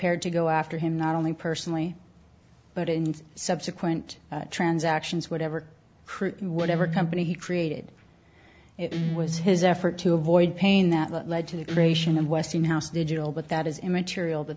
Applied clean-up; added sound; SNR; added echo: none; Guitar; 6 dB; none.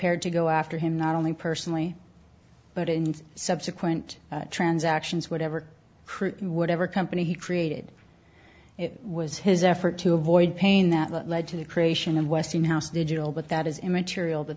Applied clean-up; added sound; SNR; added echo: none; none; none; none.